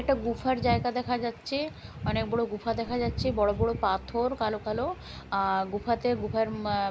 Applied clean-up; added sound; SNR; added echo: none; Keyboard (musical); 18 dB; none.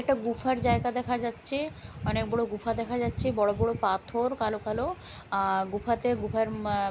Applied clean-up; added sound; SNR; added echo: none; none; none; none.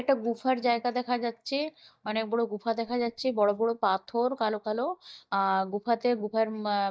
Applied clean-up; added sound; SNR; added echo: neural mask model DeepFilterNet 3.